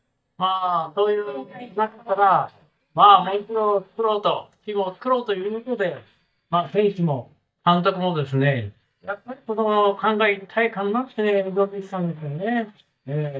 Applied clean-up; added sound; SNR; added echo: neural mask model DeepFilterNet 3.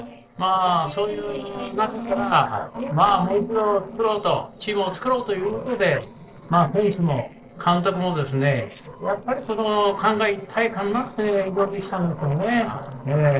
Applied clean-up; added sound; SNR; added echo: neural separator model SepFormer DNS4.